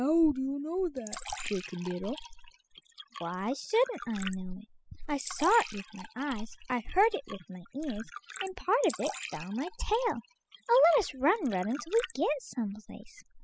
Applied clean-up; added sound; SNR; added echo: classical method spectral subtraction.